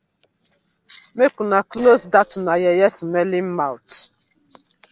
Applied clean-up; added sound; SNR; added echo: neural separator model SepFormer DNS4.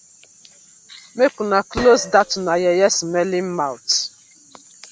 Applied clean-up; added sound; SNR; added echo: none; Gunshot, gunfire; 13 dB; none.